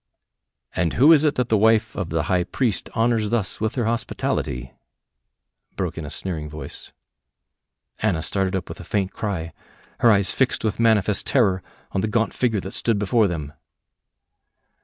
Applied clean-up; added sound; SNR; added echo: none; none; none; none.